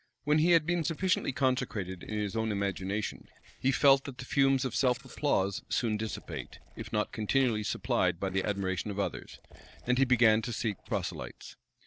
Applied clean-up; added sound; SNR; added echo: neural separator model SepFormer DNS4.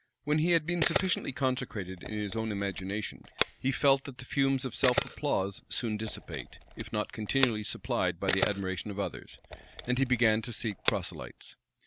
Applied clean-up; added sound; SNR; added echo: none; Camera; 3 dB; none.